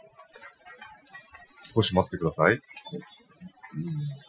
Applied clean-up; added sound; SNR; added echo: classical method Wiener filter.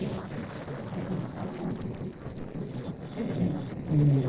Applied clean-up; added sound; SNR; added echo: neural separator model SepFormer DNS4.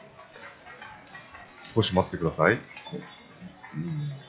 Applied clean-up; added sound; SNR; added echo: classical method log-MMSE.